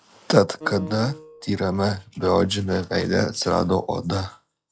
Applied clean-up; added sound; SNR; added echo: classical method log-MMSE.